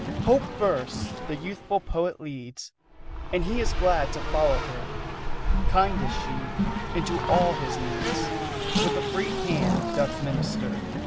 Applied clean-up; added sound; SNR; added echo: none; Race car, auto racing; -1 dB; none.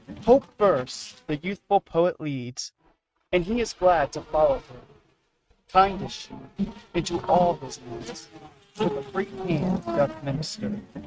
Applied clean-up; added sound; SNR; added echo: neural mask model RNNoise.